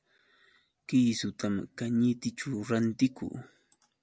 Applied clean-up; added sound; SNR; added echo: none; none; none; none.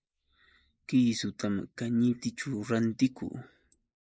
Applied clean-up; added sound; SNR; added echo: neural mask model Resemble Enhance denoiser.